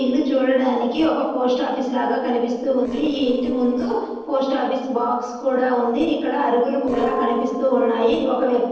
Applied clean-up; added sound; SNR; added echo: neural separator model SepFormer DNS4.